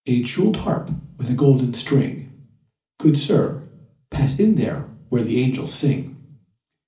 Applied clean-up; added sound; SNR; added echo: none; none; none; reverberation time 0.4 s.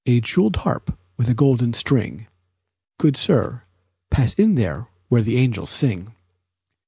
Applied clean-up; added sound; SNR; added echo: none; none; none; none.